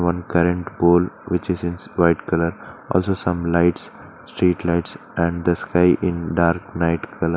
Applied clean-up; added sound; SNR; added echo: none; none; none; none.